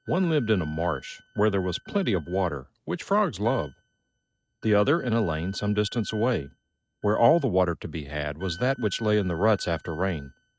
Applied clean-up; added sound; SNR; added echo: neural mask model RNNoise.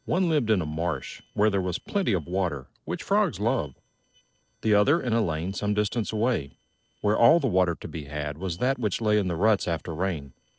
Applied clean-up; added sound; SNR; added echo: neural separator model SepFormer DNS4.